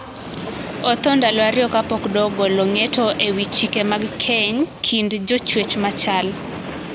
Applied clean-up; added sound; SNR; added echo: none; Train; 10 dB; none.